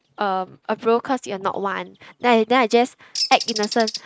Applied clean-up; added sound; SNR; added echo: neural mask model RNNoise.